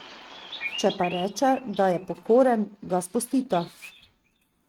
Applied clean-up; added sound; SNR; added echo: neural mask model RNNoise.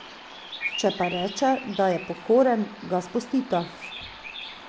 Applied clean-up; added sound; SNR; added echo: none; Bird vocalization, bird call, bird song; 12 dB; none.